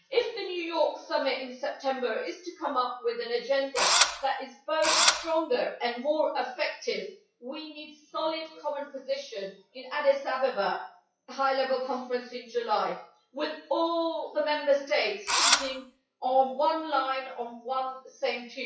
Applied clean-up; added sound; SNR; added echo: classical method WPE with log-MMSE.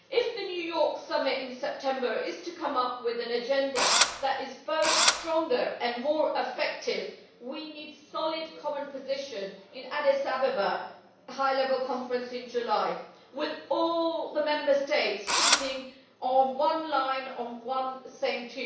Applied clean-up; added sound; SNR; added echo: none; Engine / Drill; -3 dB; reverberation time 0.7 s.